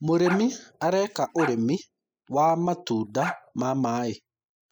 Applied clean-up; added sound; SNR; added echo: classical method spectral subtraction.